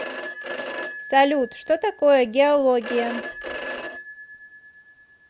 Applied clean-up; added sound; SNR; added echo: none; Telephone; 9 dB; none.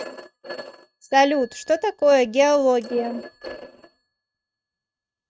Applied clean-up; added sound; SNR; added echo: neural mask model RNNoise.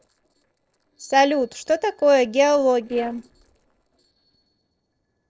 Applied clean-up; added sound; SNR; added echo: neural separator model SepFormer DNS4.